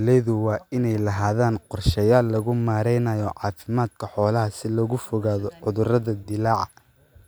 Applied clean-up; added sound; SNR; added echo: none; none; none; none.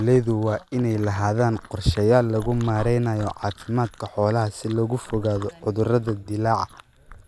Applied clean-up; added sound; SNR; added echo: none; Chewing, mastication; 19 dB; none.